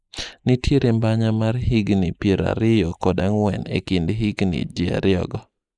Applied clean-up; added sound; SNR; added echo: neural mask model Resemble Enhance denoiser.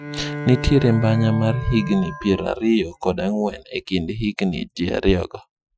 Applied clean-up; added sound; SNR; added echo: classical method Wiener filter.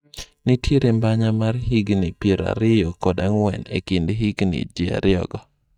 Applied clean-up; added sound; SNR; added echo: neural mask model DeepFilterNet 3.